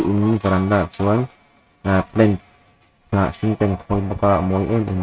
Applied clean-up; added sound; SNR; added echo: neural mask model RNNoise.